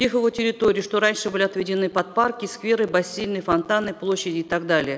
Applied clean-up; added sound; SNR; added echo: none; none; none; none.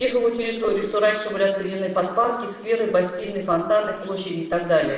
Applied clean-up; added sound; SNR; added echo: neural separator model SepFormer DNS4.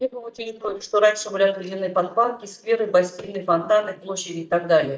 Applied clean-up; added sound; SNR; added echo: neural mask model DeepFilterNet 3.